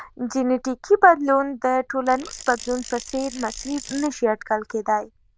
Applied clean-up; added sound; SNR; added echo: neural diffusion model UNIVERSE++.